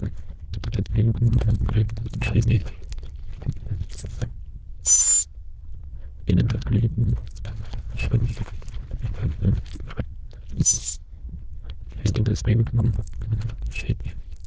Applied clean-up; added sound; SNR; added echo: neural diffusion model UNIVERSE++.